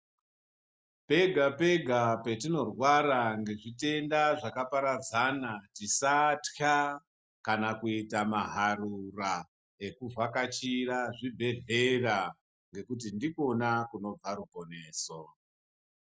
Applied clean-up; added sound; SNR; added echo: none; none; none; none.